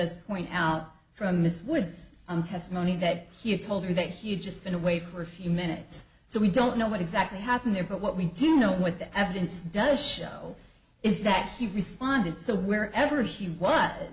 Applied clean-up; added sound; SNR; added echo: none; none; none; none.